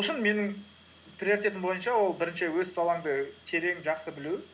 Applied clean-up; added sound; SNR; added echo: none; none; none; none.